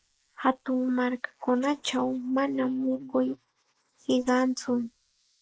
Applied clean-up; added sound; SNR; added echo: neural mask model Resemble Enhance denoiser.